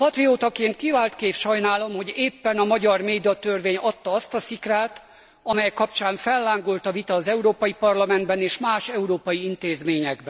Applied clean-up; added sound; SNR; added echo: none; none; none; none.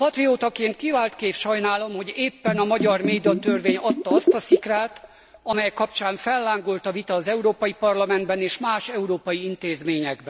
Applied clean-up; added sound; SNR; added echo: none; Bathtub (filling or washing); 1 dB; none.